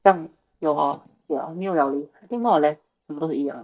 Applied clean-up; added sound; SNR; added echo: neural mask model DeepFilterNet 3.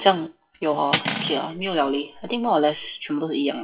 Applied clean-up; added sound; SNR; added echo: classical method WPE with log-MMSE.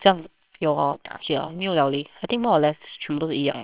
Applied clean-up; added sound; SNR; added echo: neural separator model SepFormer WHAMR!.